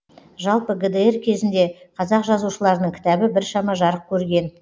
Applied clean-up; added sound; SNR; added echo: none; none; none; none.